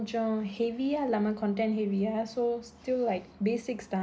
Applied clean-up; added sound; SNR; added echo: none; none; none; none.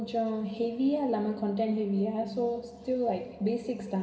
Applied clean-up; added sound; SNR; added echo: none; none; none; reverberation time 1.6 s.